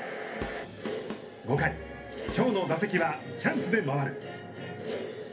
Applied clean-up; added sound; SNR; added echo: none; Drum kit; 13 dB; reverberation time 0.3 s.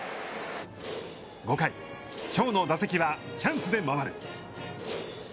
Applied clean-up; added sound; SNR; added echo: none; none; none; none.